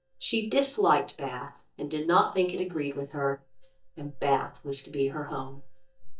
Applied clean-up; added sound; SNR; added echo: neural mask model DeepFilterNet 3.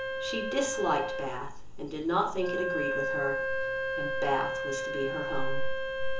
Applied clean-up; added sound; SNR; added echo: none; Wind instrument, woodwind instrument; 2 dB; reverberation time 0.8 s.